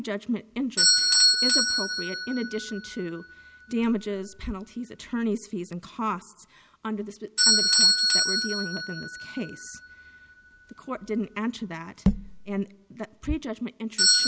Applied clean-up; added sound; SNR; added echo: none; Bell / Doorbell; -5 dB; none.